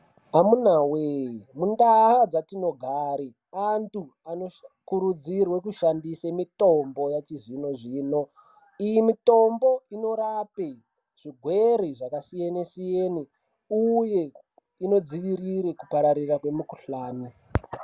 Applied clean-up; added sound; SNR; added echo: none; none; none; none.